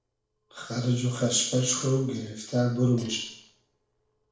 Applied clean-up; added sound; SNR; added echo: neural separator model SepFormer DNS4.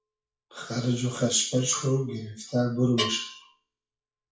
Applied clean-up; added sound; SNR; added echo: classical method WPE with log-MMSE.